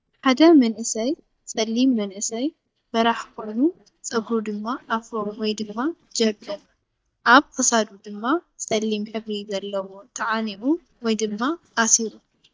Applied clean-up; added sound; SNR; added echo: neural mask model DeepFilterNet 3.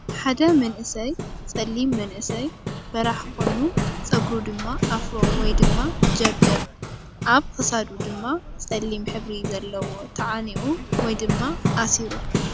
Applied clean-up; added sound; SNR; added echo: none; Hammer; -1 dB; none.